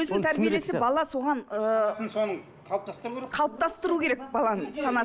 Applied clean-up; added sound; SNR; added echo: none; none; none; none.